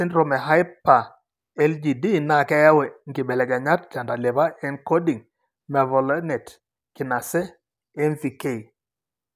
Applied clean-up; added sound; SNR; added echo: none; none; none; none.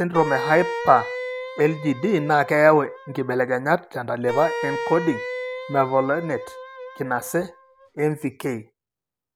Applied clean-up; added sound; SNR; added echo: none; Wind instrument, woodwind instrument; 9 dB; none.